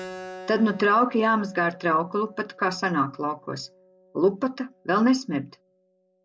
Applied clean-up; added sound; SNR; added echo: none; Keyboard (musical); 20 dB; none.